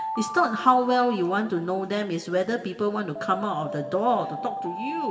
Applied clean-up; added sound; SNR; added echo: none; Alarm; 10 dB; reverberation time 1.7 s.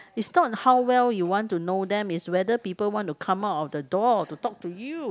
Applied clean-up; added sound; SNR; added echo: none; none; none; none.